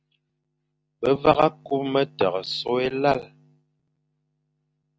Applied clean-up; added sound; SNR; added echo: none; none; none; none.